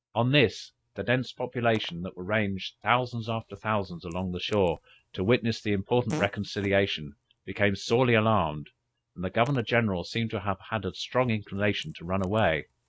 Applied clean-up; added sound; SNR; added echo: neural mask model RNNoise.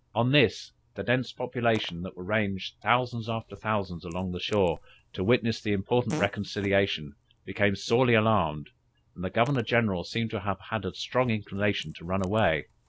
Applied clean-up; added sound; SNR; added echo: none; Fart; 20 dB; none.